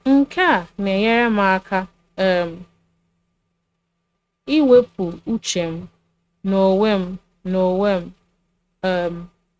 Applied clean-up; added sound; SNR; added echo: neural mask model RNNoise.